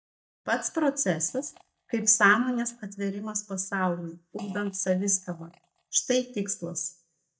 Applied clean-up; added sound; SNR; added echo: neural mask model DeepFilterNet 3.